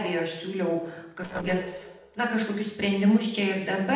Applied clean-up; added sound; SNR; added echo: neural separator model SepFormer DNS4.